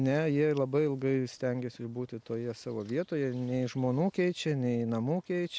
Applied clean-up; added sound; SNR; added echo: none; none; none; none.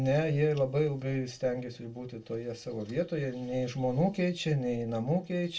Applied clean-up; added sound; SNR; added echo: none; none; none; reverberation time 0.2 s.